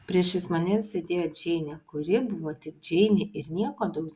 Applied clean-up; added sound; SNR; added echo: none; none; none; none.